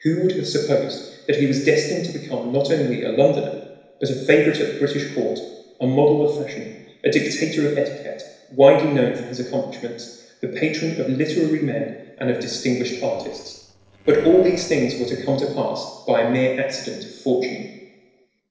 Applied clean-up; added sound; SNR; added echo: neural separator model SepFormer DNS4.